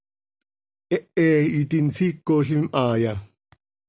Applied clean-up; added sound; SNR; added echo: none; none; none; none.